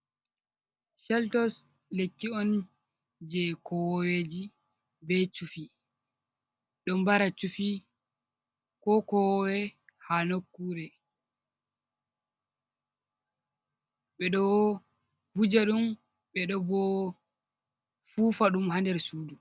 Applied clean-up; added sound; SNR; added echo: none; none; none; none.